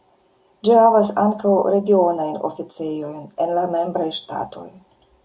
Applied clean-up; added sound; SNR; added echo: none; none; none; none.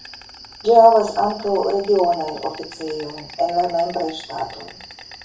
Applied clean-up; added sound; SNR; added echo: none; Insect; 19 dB; reverberation time 0.3 s.